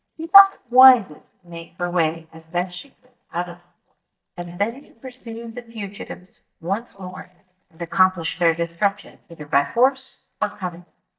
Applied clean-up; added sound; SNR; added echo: neural mask model DeepFilterNet 3.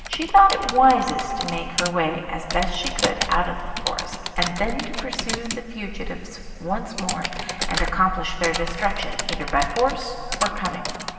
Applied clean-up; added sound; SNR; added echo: none; Typing; 8 dB; reverberation time 2.7 s.